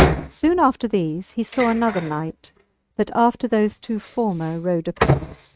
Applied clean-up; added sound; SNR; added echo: neural mask model RNNoise.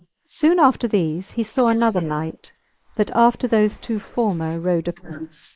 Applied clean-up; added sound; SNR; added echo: neural mask model Resemble Enhance denoiser.